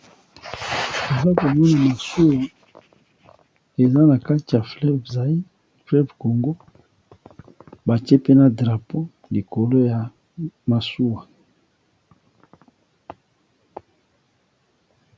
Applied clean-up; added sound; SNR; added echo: none; none; none; none.